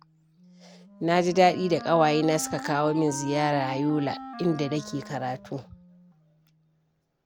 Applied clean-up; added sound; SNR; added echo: none; Wind instrument, woodwind instrument; 14 dB; none.